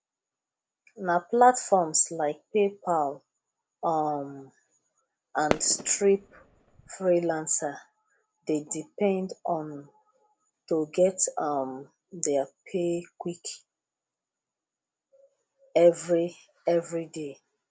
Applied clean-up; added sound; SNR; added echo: none; Fireworks; 6 dB; none.